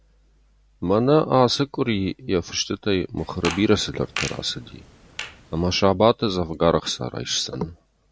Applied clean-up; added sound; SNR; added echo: none; Fart; 12 dB; none.